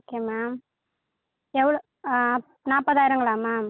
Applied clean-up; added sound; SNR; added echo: none; none; none; none.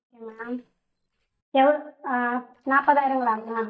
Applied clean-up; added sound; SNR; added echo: neural mask model DeepFilterNet 3.